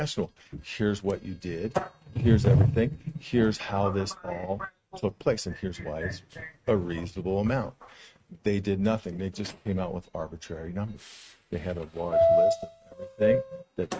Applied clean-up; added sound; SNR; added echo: neural mask model RNNoise.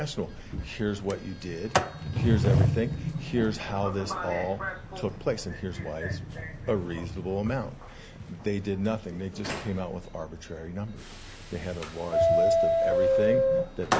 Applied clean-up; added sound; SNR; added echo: none; Subway, metro, underground + Sliding door; -3 dB; none.